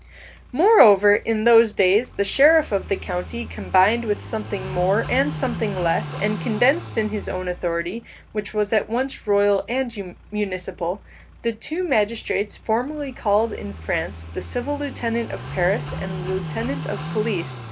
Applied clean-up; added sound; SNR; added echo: none; Car passing by / Idling; 12 dB; none.